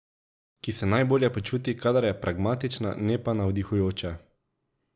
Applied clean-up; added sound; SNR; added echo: none; none; none; none.